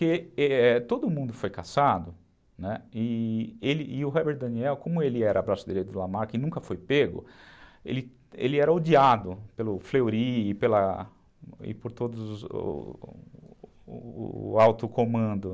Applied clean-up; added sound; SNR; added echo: none; none; none; none.